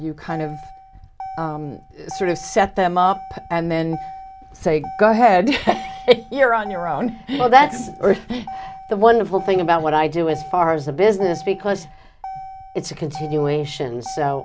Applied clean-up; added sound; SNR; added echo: none; Motor vehicle (road); 16 dB; none.